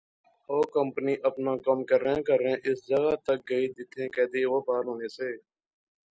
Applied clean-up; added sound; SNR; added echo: none; none; none; none.